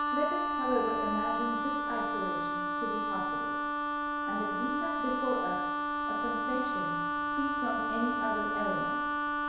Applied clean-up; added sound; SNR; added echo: none; Wind instrument, woodwind instrument; -5 dB; reverberation time 1.0 s.